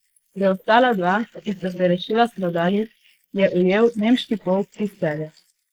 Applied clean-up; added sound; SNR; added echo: neural mask model Resemble Enhance denoiser.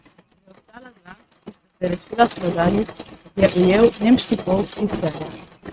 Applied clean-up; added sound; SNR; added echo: neural mask model RNNoise.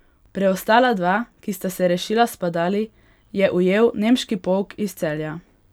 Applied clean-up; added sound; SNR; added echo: none; none; none; none.